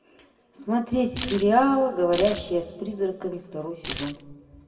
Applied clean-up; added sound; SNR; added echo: none; Keys jangling; 2 dB; reverberation time 1.3 s.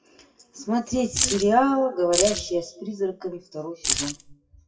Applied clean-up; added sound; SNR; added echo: classical method WPE with log-MMSE.